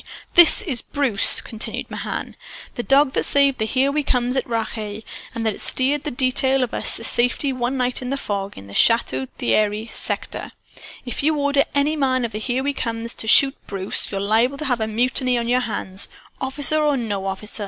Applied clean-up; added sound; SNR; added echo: none; Rattle (instrument); 15 dB; none.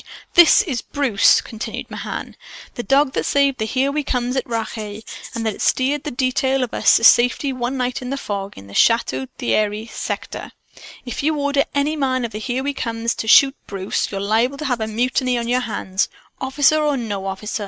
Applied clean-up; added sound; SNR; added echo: neural mask model RNNoise.